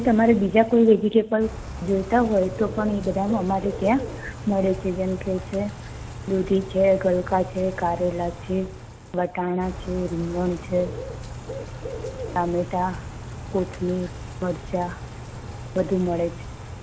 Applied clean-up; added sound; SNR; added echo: none; Bird / Rain; 11 dB; none.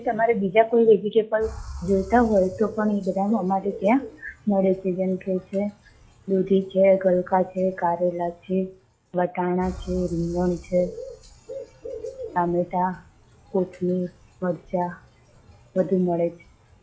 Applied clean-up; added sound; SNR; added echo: classical method log-MMSE.